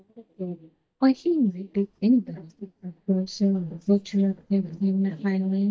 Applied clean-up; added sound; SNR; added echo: neural mask model DeepFilterNet 3.